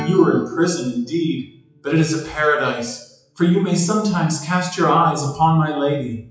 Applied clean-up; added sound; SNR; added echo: classical method WPE with log-MMSE.